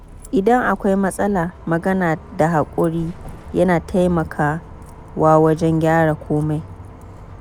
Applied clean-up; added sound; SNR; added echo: none; Bus; 17 dB; none.